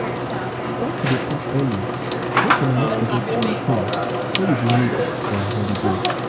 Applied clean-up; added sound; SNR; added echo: none; Sink (filling or washing) / Water tap, faucet / Water; -2 dB; none.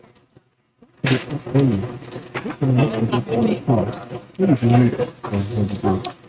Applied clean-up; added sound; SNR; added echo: neural mask model RNNoise.